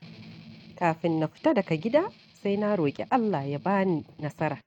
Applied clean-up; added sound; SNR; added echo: neural mask model RNNoise.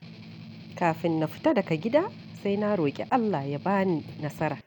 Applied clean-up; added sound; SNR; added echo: none; Strum; 16 dB; none.